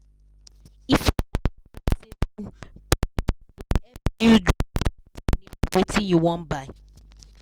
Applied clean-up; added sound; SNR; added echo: none; none; none; none.